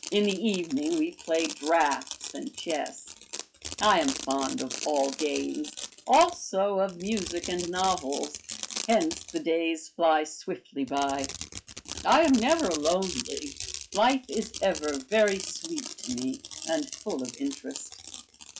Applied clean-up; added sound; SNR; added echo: classical method log-MMSE.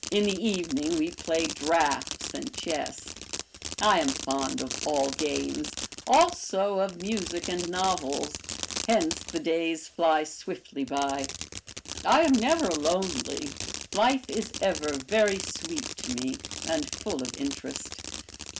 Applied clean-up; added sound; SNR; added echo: none; Fireworks; 9 dB; none.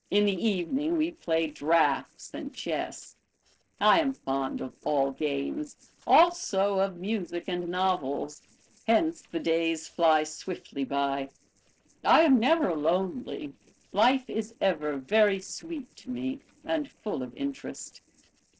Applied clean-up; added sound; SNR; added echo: neural separator model SepFormer DNS4.